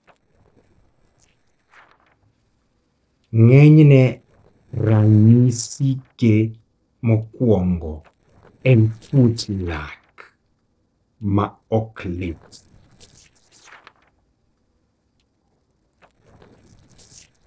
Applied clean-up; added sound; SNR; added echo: neural separator model SepFormer DNS4.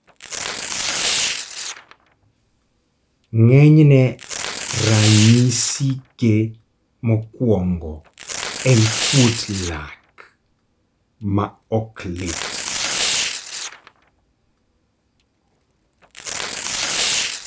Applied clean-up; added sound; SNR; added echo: none; Tearing; 7 dB; none.